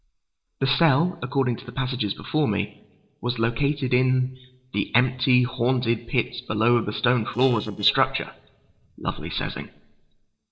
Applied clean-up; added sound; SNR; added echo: neural separator model SepFormer DNS4.